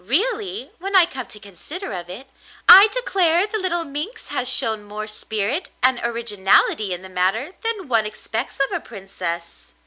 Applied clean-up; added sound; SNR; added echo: none; none; none; none.